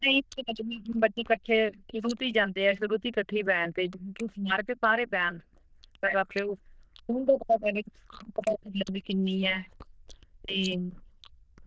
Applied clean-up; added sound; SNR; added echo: neural diffusion model UNIVERSE++.